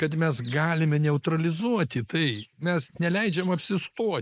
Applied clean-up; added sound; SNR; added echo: neural mask model Resemble Enhance denoiser.